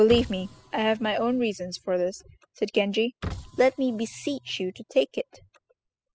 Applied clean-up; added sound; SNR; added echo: classical method spectral subtraction.